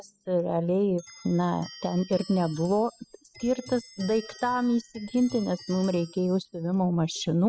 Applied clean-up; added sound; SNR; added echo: classical method spectral subtraction.